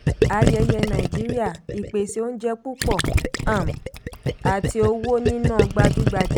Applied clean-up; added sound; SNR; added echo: none; Gurgling; -3 dB; none.